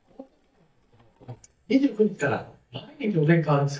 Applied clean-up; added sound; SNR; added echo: neural mask model DeepFilterNet 3.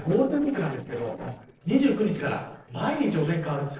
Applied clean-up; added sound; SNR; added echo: neural separator model SepFormer DNS4.